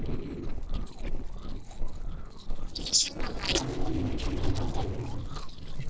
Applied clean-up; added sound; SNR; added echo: neural separator model SepFormer DNS4.